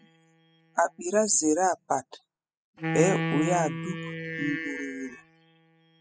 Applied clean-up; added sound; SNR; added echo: classical method spectral subtraction.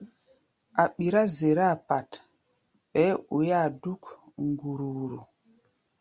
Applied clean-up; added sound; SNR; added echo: none; none; none; none.